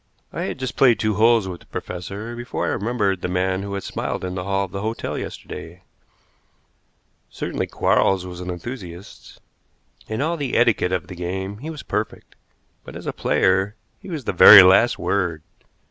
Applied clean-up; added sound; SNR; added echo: none; none; none; none.